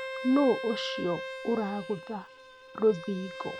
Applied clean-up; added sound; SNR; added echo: none; Bowed string instrument; 9 dB; none.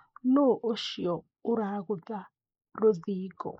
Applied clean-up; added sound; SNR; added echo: neural mask model Resemble Enhance denoiser.